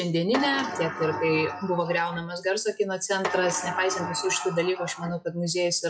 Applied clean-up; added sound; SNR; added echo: classical method log-MMSE.